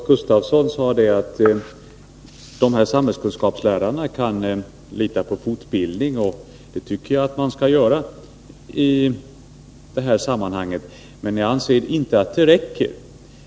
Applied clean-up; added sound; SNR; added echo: none; none; none; none.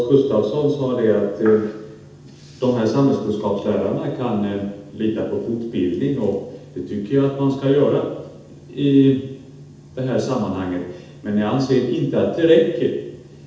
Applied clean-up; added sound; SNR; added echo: none; none; none; reverberation time 0.8 s.